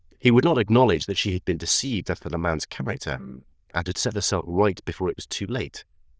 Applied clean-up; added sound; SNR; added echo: neural diffusion model UNIVERSE++.